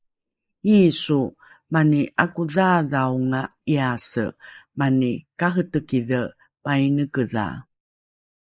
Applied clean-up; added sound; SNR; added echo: neural mask model Resemble Enhance denoiser.